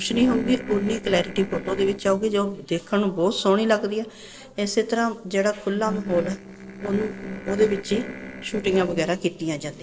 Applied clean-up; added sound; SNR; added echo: neural separator model SepFormer DNS4.